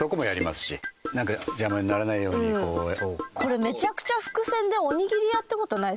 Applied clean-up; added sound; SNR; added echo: none; none; none; none.